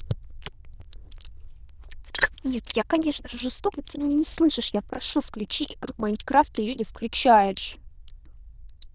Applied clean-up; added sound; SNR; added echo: neural diffusion model UNIVERSE++.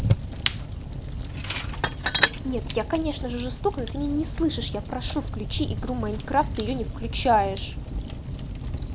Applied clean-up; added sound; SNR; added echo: none; Fire + Tools; 0 dB; none.